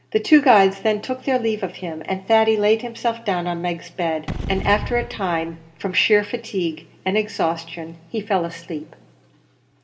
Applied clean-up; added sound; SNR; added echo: none; Gunshot, gunfire / Boom; 11 dB; reverberation time 0.9 s.